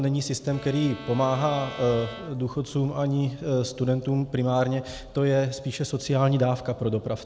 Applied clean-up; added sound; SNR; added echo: none; Bowed string instrument; 17 dB; none.